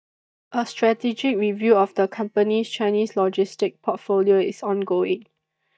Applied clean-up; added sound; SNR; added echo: neural mask model DeepFilterNet 3.